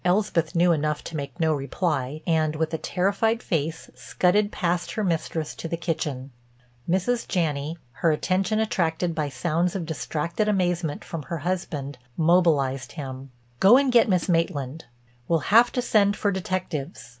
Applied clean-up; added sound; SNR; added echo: none; Hi-hat; 18 dB; none.